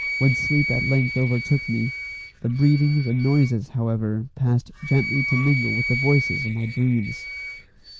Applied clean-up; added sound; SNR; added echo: neural diffusion model UNIVERSE++.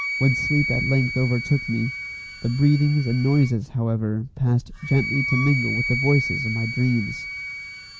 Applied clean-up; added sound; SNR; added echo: none; Wind instrument, woodwind instrument; 7 dB; none.